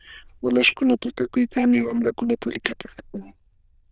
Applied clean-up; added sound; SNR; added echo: neural diffusion model UNIVERSE++.